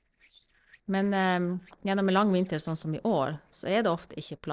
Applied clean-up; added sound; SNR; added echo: neural separator model SepFormer DNS4.